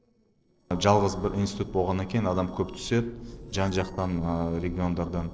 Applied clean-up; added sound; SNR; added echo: neural separator model SepFormer DNS4.